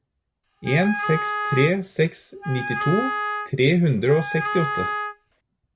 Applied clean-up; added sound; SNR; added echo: none; Wind instrument, woodwind instrument; 5 dB; none.